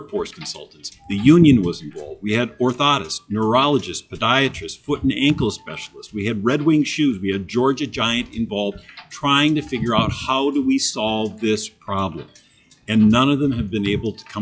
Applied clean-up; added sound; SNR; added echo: classical method log-MMSE.